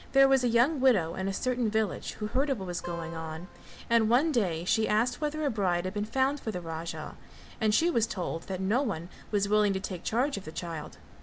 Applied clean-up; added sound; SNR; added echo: none; Acoustic guitar; 15 dB; none.